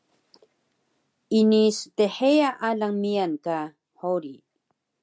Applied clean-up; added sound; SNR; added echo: none; none; none; none.